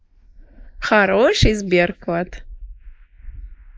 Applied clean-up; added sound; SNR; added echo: neural mask model Resemble Enhance denoiser.